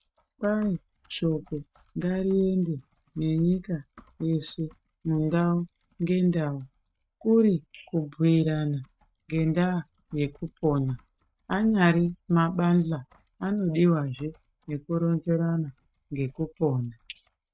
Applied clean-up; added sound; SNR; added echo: neural mask model RNNoise.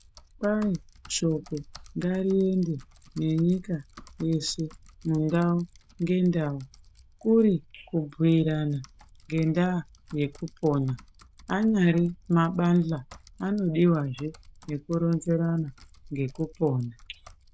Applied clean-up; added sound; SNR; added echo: neural diffusion model UNIVERSE++.